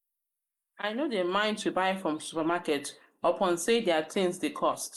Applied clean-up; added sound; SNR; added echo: neural mask model Resemble Enhance denoiser.